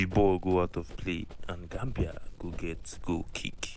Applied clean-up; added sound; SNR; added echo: none; Run; 7 dB; none.